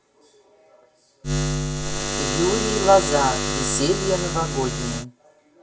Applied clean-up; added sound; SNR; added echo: none; Buzz; 0 dB; reverberation time 0.1 s.